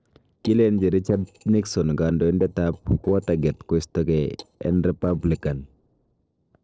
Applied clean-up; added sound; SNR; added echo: neural separator model SepFormer DNS4.